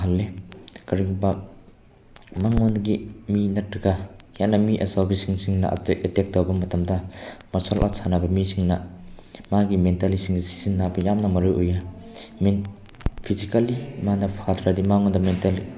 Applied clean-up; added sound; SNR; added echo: none; Crackle; 16 dB; none.